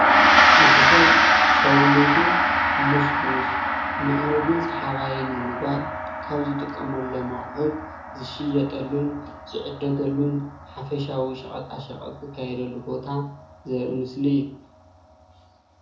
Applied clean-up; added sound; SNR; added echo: none; Gong; -4 dB; reverberation time 0.6 s.